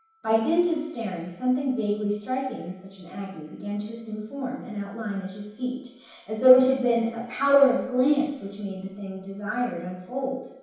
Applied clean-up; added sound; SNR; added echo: none; none; none; reverberation time 2.2 s.